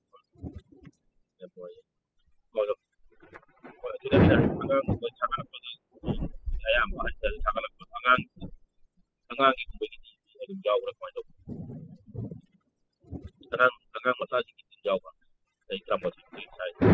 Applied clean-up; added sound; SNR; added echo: classical method spectral subtraction.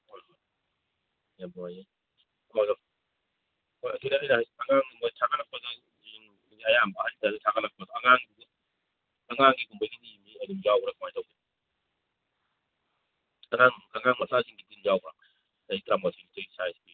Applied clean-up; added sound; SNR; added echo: none; none; none; none.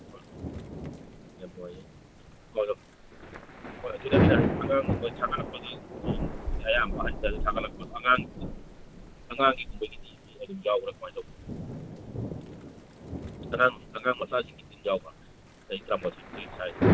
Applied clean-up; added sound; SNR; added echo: none; Thunder / Rain; 0 dB; none.